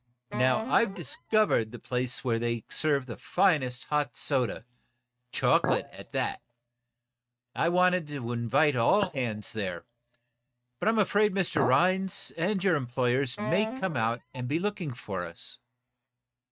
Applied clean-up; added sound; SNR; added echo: neural mask model RNNoise.